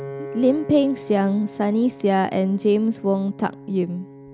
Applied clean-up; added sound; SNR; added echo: none; Piano; 16 dB; none.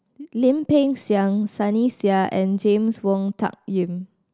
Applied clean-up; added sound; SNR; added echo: none; none; none; none.